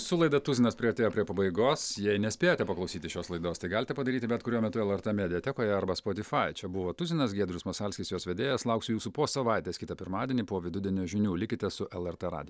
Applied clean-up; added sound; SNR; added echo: none; none; none; none.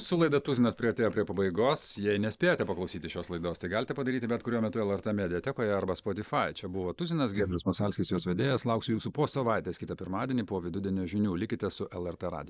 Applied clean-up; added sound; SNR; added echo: neural mask model Resemble Enhance denoiser.